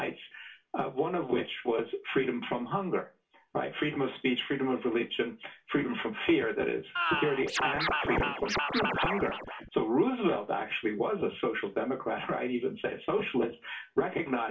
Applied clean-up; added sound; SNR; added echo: none; Scratching (performance technique); 0 dB; reverberation time 0.2 s.